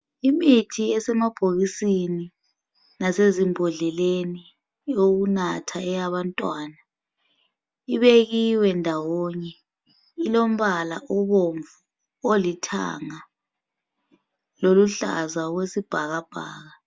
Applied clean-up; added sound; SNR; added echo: none; none; none; none.